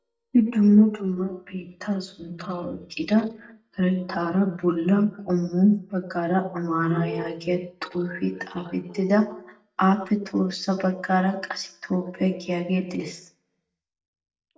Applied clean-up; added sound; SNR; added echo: neural mask model DeepFilterNet 3.